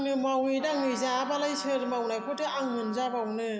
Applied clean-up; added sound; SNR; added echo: none; Trumpet; 12 dB; none.